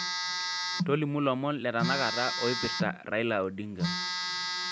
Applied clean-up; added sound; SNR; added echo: none; Telephone; 2 dB; none.